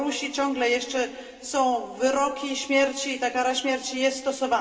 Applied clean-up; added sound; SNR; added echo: none; none; none; reverberation time 2.2 s.